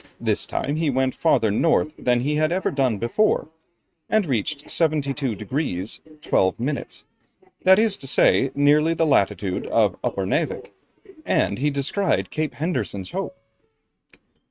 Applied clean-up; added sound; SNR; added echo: neural mask model RNNoise.